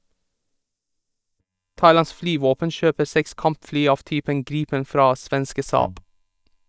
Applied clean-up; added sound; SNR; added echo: neural mask model DeepFilterNet 3.